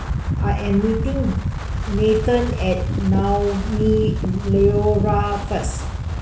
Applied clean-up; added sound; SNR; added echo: none; Wind; 1 dB; reverberation time 0.3 s.